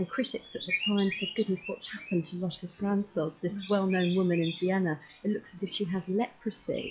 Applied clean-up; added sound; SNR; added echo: classical method log-MMSE.